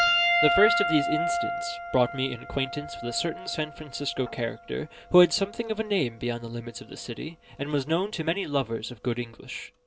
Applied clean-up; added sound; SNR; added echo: none; Piano; 4 dB; none.